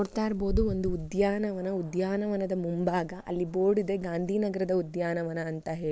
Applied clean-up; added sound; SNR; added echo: none; none; none; none.